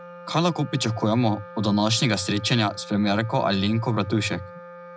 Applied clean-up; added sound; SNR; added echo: none; Wind instrument, woodwind instrument; 17 dB; none.